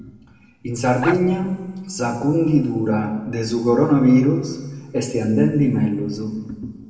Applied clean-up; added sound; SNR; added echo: none; Bark; 12 dB; reverberation time 1.4 s.